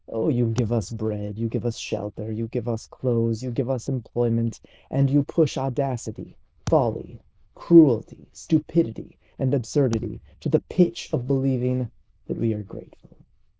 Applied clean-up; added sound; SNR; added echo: neural diffusion model UNIVERSE++.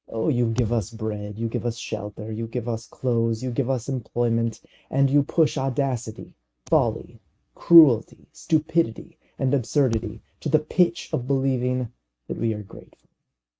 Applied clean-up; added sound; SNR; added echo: neural mask model RNNoise.